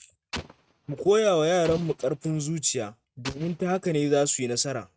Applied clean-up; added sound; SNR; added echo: neural mask model RNNoise.